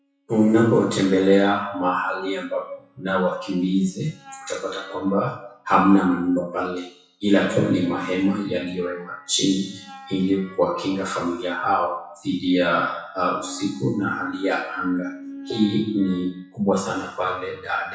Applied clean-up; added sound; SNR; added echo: classical method WPE with log-MMSE.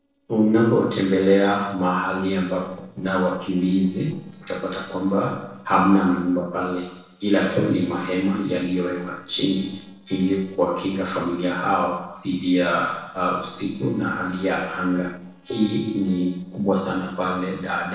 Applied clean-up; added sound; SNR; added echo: neural separator model SepFormer DNS4.